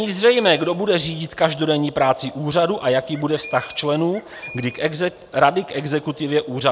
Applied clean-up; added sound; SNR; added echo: none; Bird; 18 dB; none.